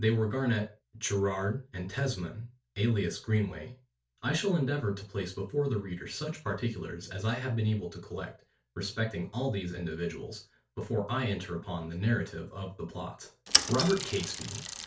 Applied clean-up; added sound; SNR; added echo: none; Mechanisms / Bicycle; -1 dB; reverberation time 0.2 s.